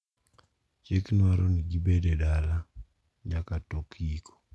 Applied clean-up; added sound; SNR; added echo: none; none; none; none.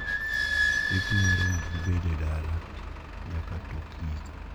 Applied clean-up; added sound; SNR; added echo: none; Squeak / Idling; 0 dB; none.